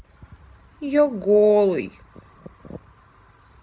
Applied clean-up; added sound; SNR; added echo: none; none; none; none.